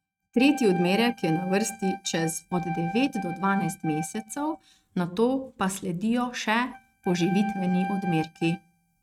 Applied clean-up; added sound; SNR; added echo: neural mask model RNNoise.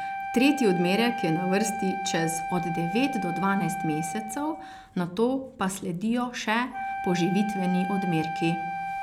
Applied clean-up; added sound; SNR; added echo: none; Wind instrument, woodwind instrument; 6 dB; none.